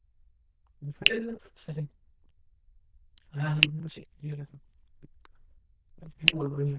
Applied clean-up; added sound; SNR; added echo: neural diffusion model UNIVERSE++.